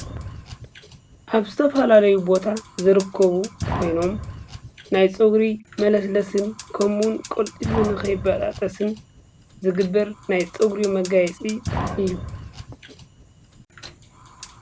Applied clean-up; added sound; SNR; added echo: none; Fire; 13 dB; none.